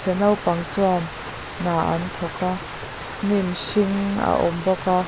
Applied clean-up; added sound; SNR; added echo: none; none; none; none.